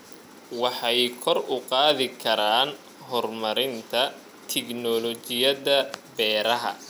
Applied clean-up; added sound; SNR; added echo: none; none; none; none.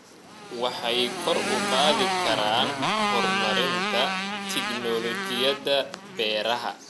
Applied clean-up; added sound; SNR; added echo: none; Motorcycle; 1 dB; none.